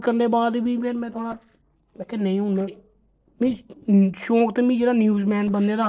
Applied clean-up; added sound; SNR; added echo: neural separator model SepFormer DNS4.